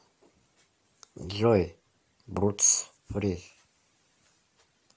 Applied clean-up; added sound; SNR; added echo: none; none; none; none.